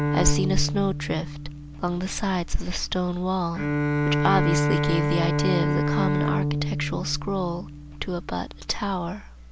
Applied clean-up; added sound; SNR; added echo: none; Bowed string instrument; 0 dB; none.